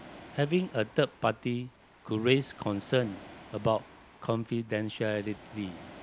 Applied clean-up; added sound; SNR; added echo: none; Ocean; 19 dB; none.